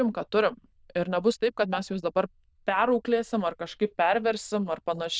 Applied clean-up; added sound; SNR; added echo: neural diffusion model UNIVERSE++.